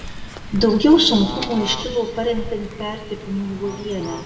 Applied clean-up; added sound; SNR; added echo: none; Bird / Fowl; 11 dB; reverberation time 1.4 s.